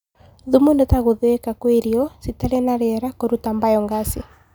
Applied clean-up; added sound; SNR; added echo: none; none; none; none.